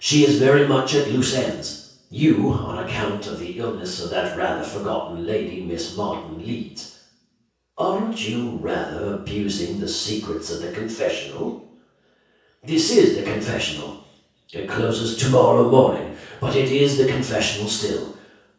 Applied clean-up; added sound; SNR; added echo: none; Bowed string instrument; 16 dB; reverberation time 0.6 s.